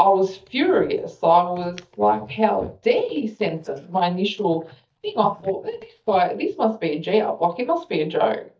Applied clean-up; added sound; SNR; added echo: neural mask model DeepFilterNet 3.